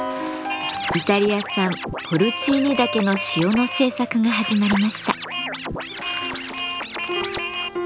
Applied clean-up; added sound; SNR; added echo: none; Scratching (performance technique); 6 dB; none.